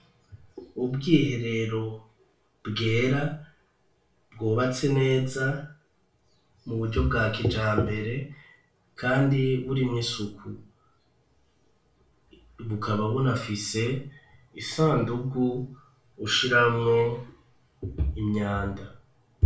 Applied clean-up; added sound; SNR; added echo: none; none; none; reverberation time 0.4 s.